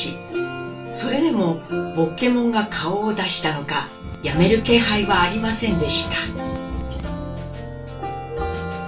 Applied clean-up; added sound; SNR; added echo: none; Mechanisms; 12 dB; reverberation time 0.2 s.